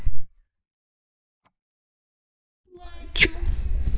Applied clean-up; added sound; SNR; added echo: neural mask model DeepFilterNet 3.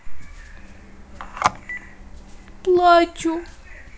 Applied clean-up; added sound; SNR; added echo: none; Telephone; 8 dB; none.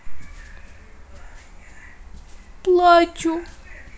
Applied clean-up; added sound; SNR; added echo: none; none; none; none.